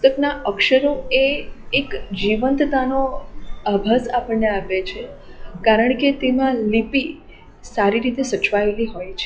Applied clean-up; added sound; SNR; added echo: classical method log-MMSE.